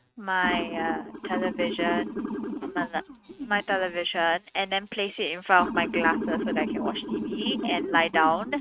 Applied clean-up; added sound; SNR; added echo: neural mask model RNNoise.